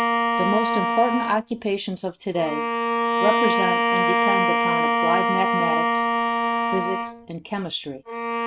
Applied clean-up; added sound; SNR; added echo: neural mask model RNNoise.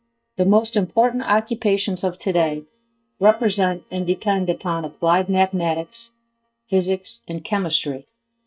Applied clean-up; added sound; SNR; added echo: neural mask model DeepFilterNet 3.